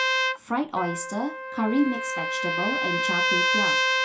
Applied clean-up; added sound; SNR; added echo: none; Trumpet; -3 dB; reverberation time 0.2 s.